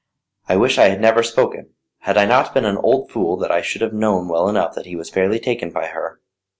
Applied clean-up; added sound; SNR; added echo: none; none; none; none.